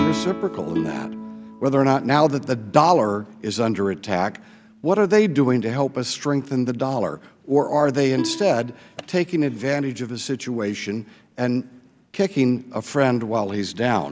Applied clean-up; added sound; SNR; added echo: none; Plucked string instrument + Guitar; 14 dB; none.